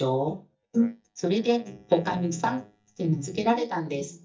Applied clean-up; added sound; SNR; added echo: neural mask model DeepFilterNet 3.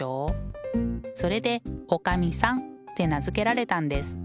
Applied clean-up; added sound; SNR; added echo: none; none; none; none.